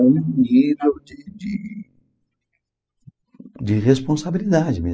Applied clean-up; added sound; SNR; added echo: classical method spectral subtraction.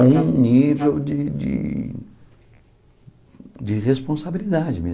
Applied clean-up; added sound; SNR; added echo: none; Wind instrument, woodwind instrument; 13 dB; none.